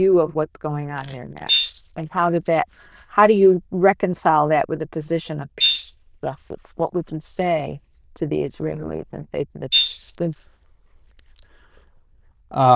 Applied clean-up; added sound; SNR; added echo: neural diffusion model UNIVERSE++.